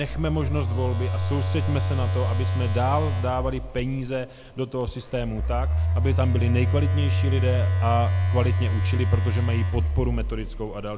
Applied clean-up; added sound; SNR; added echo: none; Telephone; -4 dB; none.